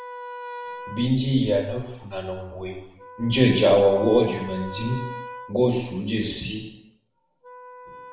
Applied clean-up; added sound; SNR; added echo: none; Wind instrument, woodwind instrument; 16 dB; reverberation time 0.9 s.